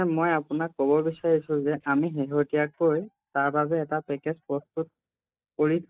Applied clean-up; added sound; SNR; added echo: neural mask model DeepFilterNet 3.